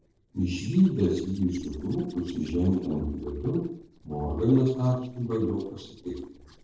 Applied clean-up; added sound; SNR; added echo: neural separator model SepFormer DNS4.